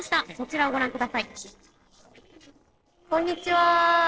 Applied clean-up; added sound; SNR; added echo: neural separator model SepFormer DNS4.